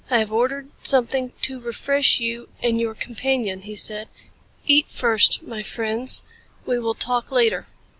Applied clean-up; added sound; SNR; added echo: none; none; none; none.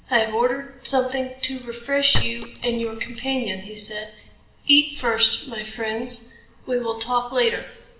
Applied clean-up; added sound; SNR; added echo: none; Chink, clink; 2 dB; reverberation time 1.0 s.